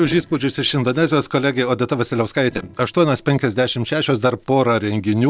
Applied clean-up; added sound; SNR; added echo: neural separator model SepFormer DNS4.